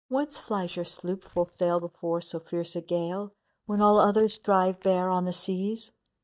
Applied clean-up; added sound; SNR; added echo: neural mask model DeepFilterNet 3.